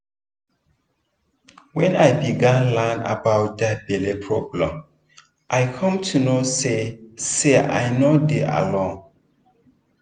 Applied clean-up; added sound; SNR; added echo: none; none; none; none.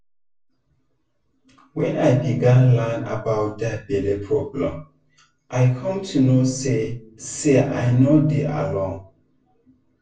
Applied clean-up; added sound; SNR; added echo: none; none; none; reverberation time 0.2 s.